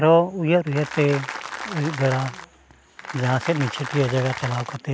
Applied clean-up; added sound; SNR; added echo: none; Applause; 10 dB; none.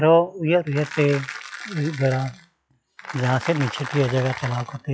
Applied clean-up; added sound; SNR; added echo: classical method log-MMSE.